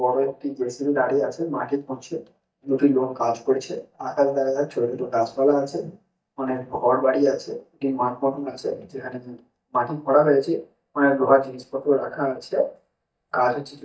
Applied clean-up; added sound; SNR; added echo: neural mask model DeepFilterNet 3.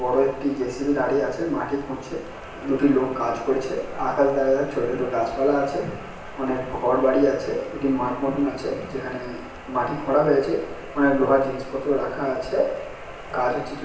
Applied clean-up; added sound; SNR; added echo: none; Rain; 17 dB; reverberation time 0.9 s.